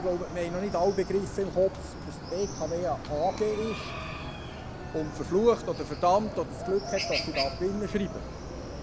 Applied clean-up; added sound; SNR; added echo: none; Chicken, rooster; 7 dB; none.